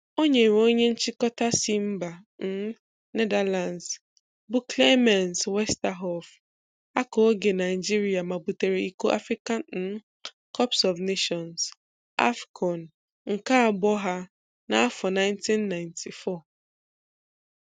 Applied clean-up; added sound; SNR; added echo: none; none; none; none.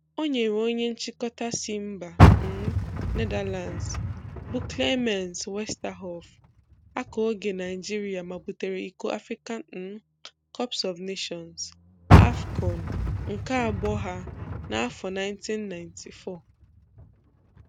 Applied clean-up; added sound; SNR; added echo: none; Car; -5 dB; none.